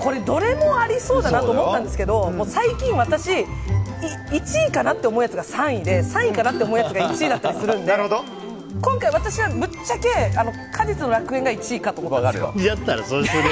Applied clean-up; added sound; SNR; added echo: none; none; none; none.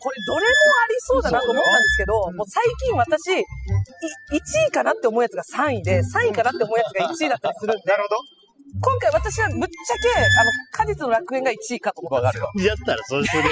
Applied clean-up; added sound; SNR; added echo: classical method spectral subtraction.